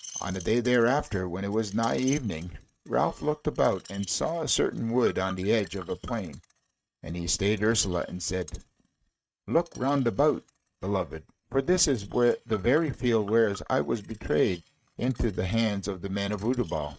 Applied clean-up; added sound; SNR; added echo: neural mask model RNNoise.